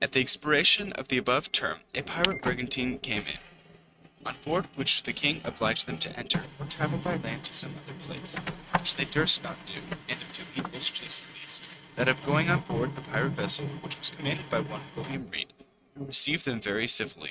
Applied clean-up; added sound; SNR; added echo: neural mask model RNNoise.